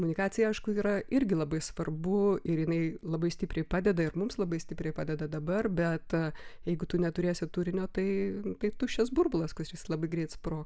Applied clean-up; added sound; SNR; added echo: none; none; none; none.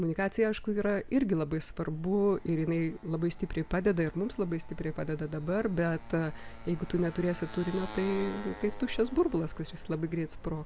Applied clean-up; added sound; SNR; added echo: none; Motorcycle; 18 dB; none.